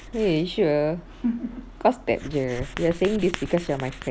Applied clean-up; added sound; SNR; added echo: none; Writing; 15 dB; none.